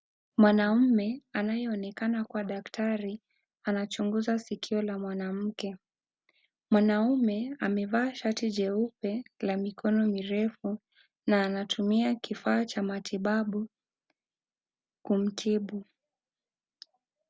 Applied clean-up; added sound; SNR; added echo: none; none; none; none.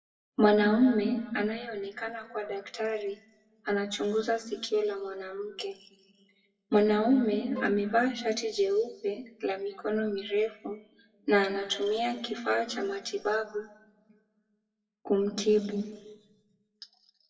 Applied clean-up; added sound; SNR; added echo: classical method WPE with log-MMSE.